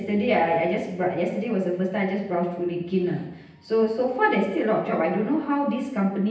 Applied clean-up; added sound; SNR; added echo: none; none; none; reverberation time 0.9 s.